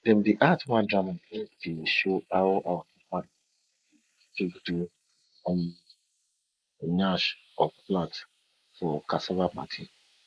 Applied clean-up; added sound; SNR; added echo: neural mask model Resemble Enhance denoiser.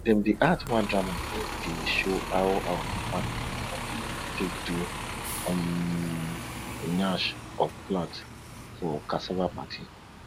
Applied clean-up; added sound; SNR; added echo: none; Bus; 6 dB; none.